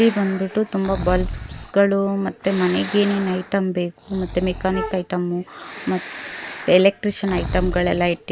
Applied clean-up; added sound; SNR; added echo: none; Wind instrument, woodwind instrument + Breathing; 10 dB; none.